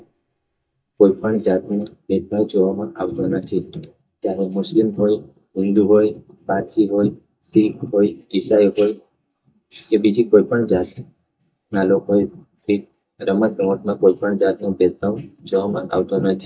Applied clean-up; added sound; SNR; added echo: neural mask model DeepFilterNet 3.